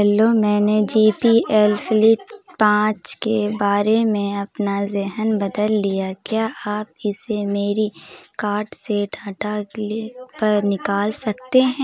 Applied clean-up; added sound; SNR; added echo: none; none; none; none.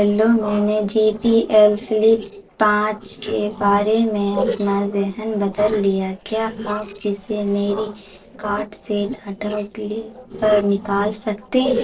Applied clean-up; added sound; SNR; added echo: neural separator model SepFormer DNS4.